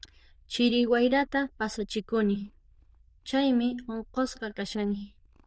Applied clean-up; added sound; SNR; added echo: neural diffusion model UNIVERSE++.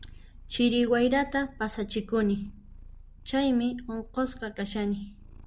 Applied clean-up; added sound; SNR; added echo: none; Purr; 17 dB; none.